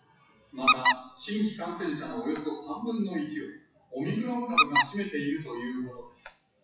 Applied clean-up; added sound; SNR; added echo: classical method WPE with log-MMSE.